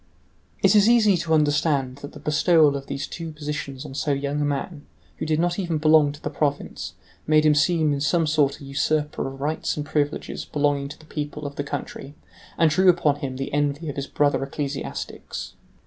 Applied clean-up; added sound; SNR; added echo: none; none; none; none.